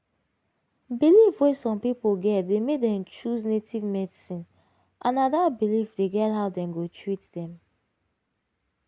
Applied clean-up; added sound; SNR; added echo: none; none; none; none.